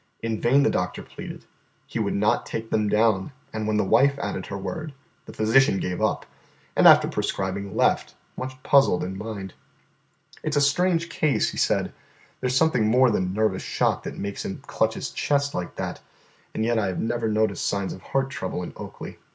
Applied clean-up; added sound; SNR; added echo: none; none; none; none.